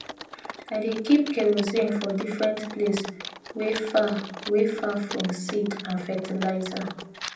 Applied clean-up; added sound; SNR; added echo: none; Typing; 12 dB; reverberation time 0.6 s.